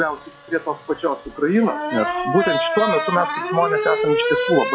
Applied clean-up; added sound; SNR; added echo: classical method log-MMSE.